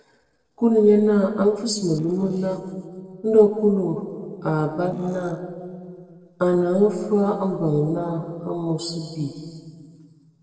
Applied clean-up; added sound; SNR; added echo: neural separator model SepFormer DNS4.